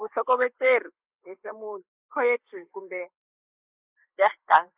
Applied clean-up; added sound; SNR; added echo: neural mask model Resemble Enhance denoiser.